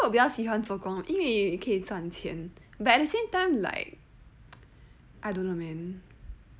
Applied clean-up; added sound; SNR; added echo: none; none; none; none.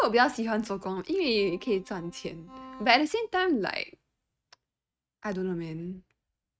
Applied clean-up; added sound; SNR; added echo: neural mask model RNNoise.